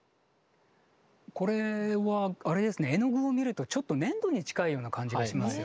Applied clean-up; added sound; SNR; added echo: none; none; none; none.